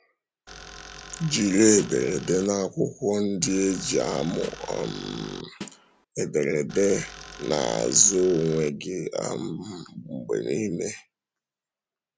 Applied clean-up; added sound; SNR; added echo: none; Snare drum + Tools; 16 dB; none.